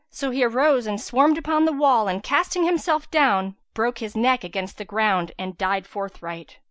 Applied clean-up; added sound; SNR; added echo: none; none; none; none.